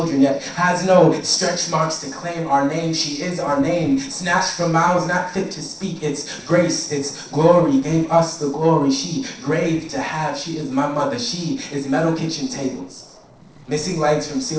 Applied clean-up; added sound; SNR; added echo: neural separator model SepFormer DNS4.